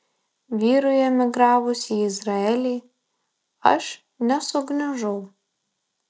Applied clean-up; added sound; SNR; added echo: none; none; none; none.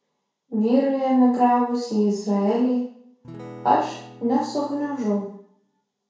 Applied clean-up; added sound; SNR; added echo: none; Acoustic guitar / Strum; 19 dB; reverberation time 0.6 s.